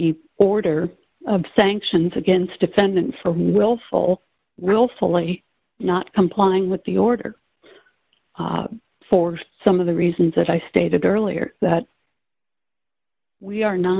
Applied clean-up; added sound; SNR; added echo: none; none; none; none.